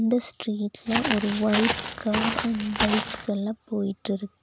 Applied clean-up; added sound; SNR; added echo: none; Walk, footsteps; 1 dB; none.